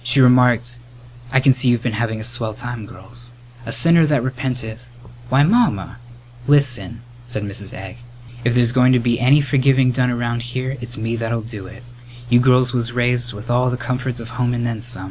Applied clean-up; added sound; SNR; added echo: none; none; none; none.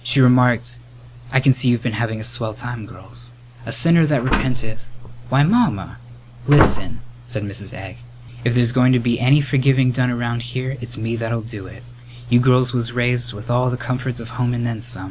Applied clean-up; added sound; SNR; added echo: none; Slam; 0 dB; none.